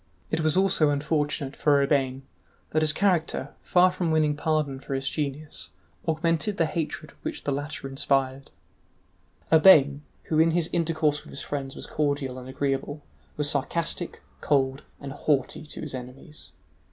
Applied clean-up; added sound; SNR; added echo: none; none; none; none.